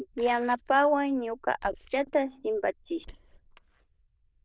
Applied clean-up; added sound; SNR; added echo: neural diffusion model UNIVERSE++.